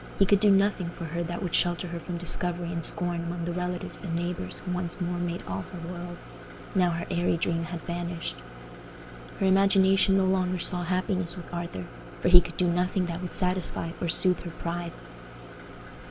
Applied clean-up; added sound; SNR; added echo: none; Idling; 15 dB; none.